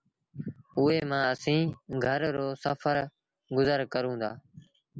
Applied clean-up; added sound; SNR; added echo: none; none; none; none.